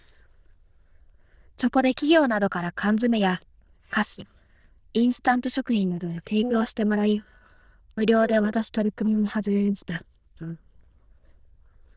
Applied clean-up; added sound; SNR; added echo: neural diffusion model UNIVERSE++.